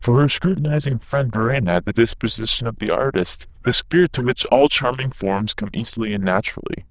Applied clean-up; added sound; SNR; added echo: neural diffusion model UNIVERSE++.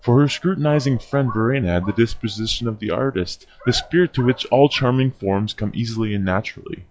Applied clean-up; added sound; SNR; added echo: classical method log-MMSE.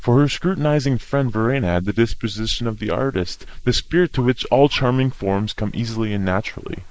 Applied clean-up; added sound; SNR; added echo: neural mask model Resemble Enhance denoiser.